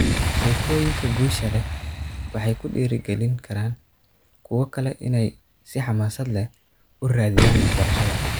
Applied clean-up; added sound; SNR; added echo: none; Boom; 1 dB; none.